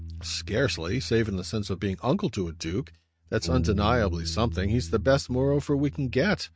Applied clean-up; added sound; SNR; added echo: neural mask model RNNoise.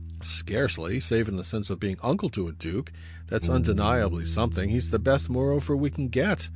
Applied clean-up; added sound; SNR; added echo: none; Bass guitar; 6 dB; none.